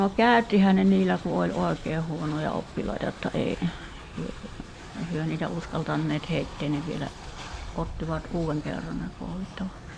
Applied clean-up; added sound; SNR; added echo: none; Train; 13 dB; none.